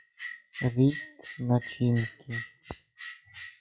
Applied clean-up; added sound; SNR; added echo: classical method log-MMSE.